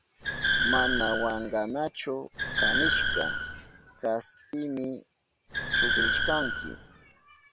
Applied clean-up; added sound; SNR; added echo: none; Car; -4 dB; none.